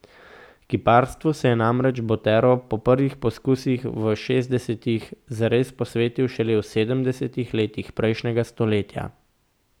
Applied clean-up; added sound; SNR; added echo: none; none; none; none.